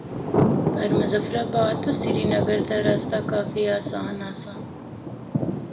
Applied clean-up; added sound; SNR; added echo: none; Thunder; -1 dB; reverberation time 0.5 s.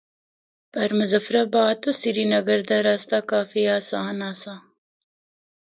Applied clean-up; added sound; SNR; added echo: none; none; none; none.